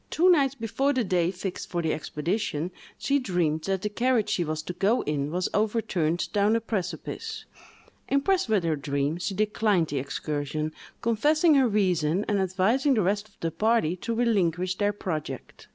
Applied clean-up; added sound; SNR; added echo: none; none; none; none.